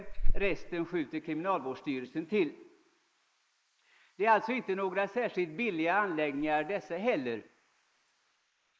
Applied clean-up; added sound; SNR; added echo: neural mask model Resemble Enhance denoiser.